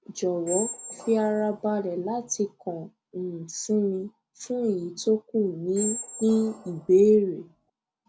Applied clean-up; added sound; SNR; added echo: none; Squeak; 10 dB; none.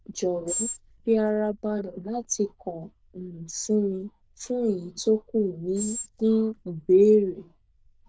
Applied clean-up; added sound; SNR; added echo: neural diffusion model UNIVERSE++.